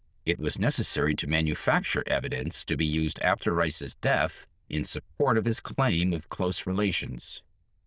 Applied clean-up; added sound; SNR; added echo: neural diffusion model UNIVERSE++.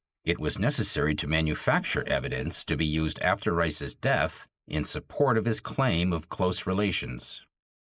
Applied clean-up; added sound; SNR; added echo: neural mask model Resemble Enhance denoiser.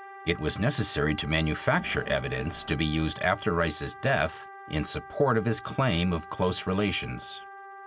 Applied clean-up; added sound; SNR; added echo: none; Crowd + Wind instrument, woodwind instrument; 15 dB; none.